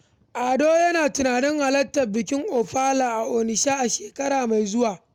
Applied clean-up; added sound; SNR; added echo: none; none; none; none.